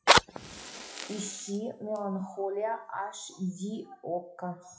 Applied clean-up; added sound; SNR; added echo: classical method WPE with log-MMSE.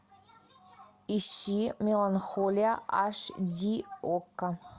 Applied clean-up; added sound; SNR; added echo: none; none; none; none.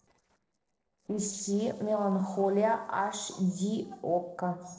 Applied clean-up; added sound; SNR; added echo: neural separator model SepFormer DNS4.